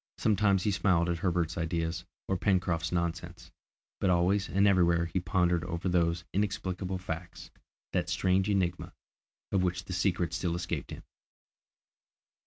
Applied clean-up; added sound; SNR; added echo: none; none; none; none.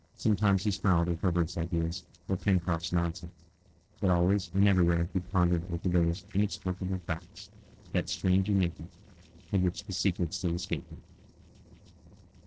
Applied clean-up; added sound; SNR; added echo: neural separator model SepFormer DNS4.